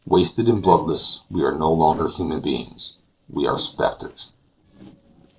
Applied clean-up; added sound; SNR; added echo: neural separator model SepFormer DNS4.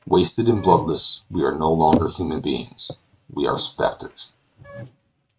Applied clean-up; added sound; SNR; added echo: neural mask model RNNoise.